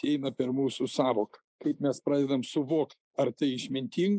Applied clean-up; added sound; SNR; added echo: neural mask model Resemble Enhance denoiser.